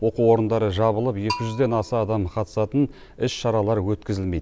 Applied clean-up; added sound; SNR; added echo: none; Bell; 16 dB; none.